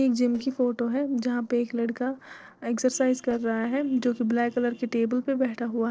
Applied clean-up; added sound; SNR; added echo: neural separator model SepFormer DNS4.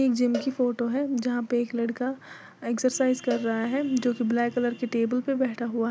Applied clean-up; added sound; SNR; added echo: none; Cowbell; 18 dB; none.